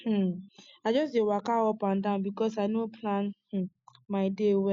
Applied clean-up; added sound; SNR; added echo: none; none; none; none.